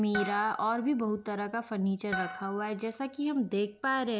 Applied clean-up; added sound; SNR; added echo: none; Harp; 11 dB; none.